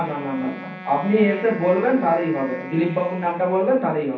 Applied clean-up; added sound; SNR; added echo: none; Wind instrument, woodwind instrument; 16 dB; reverberation time 0.7 s.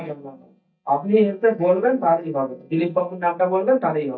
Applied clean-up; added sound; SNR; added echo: neural mask model DeepFilterNet 3.